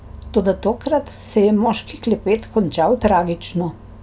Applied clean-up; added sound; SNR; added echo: none; none; none; none.